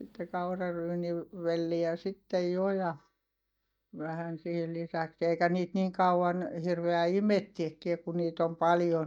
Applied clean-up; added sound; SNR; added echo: neural mask model DeepFilterNet 3.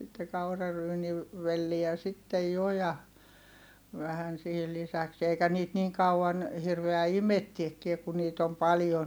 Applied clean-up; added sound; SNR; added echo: none; none; none; none.